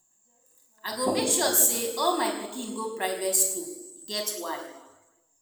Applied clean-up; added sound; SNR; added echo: none; none; none; reverberation time 1.0 s.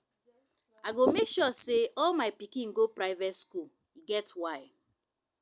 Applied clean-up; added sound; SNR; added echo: none; none; none; none.